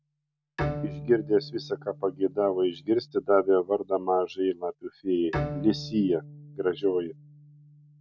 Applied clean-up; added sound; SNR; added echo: none; Bowed string instrument; 11 dB; none.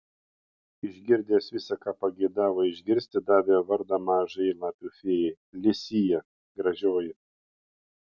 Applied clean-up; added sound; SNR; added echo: none; none; none; none.